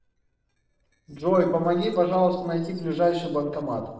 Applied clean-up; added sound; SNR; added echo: neural separator model SepFormer DNS4.